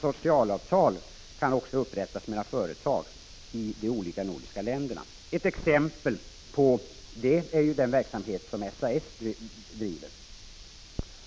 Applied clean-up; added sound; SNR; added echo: none; none; none; none.